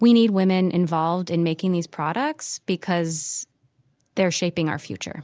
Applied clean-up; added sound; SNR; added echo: none; none; none; none.